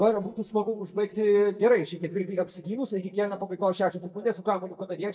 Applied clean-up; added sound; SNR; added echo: neural mask model DeepFilterNet 3.